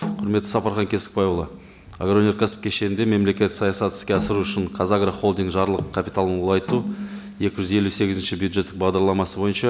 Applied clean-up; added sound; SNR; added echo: none; Snare drum; 12 dB; none.